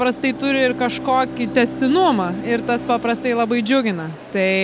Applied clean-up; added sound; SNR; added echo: none; Bowed string instrument; 12 dB; none.